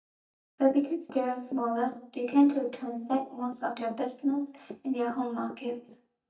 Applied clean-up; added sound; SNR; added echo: neural mask model DeepFilterNet 3.